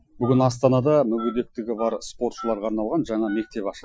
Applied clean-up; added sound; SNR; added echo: classical method Wiener filter.